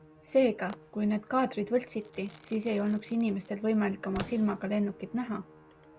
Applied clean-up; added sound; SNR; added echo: none; Musical instrument + Crackle / Fireworks; 19 dB; none.